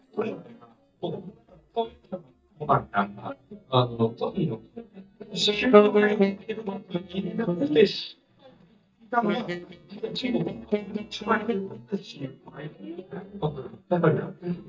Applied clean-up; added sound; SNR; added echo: neural mask model DeepFilterNet 3.